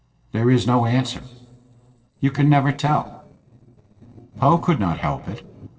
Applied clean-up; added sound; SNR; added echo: neural separator model SepFormer DNS4.